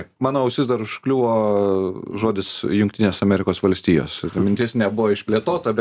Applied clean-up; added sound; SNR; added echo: none; none; none; none.